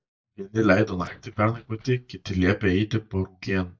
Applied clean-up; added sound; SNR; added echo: neural mask model DeepFilterNet 3.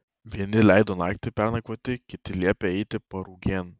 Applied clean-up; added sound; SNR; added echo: none; none; none; none.